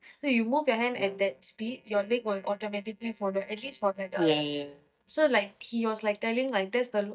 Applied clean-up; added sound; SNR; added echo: neural mask model DeepFilterNet 3.